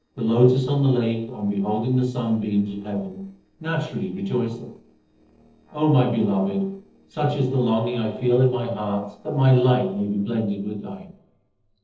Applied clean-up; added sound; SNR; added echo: neural separator model SepFormer DNS4.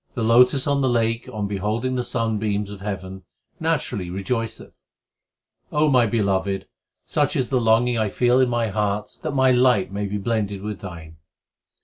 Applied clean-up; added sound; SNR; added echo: none; none; none; none.